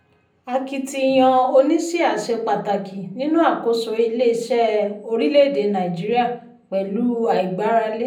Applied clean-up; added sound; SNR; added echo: none; none; none; reverberation time 0.6 s.